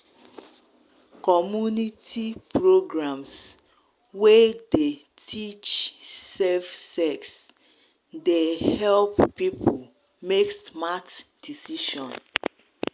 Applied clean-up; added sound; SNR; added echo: none; none; none; none.